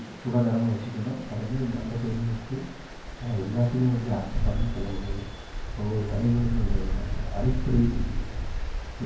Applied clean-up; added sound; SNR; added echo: none; Stream; 2 dB; reverberation time 0.9 s.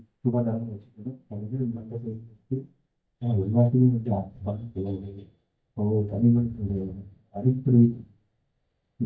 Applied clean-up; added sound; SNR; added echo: neural mask model DeepFilterNet 3.